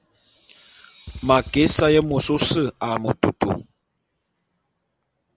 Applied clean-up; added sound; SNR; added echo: none; Motorcycle / Engine; 15 dB; none.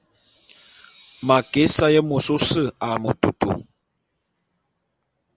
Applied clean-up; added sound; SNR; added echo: none; none; none; none.